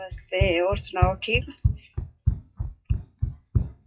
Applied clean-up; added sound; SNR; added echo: classical method WPE with log-MMSE.